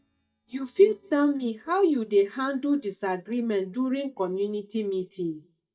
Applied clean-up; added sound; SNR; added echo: neural mask model DeepFilterNet 3.